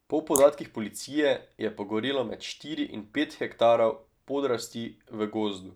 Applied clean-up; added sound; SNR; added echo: neural mask model Resemble Enhance denoiser.